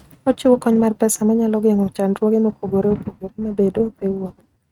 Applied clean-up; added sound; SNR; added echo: neural mask model RNNoise.